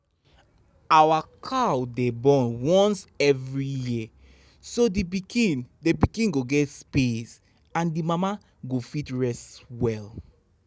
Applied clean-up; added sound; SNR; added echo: none; none; none; none.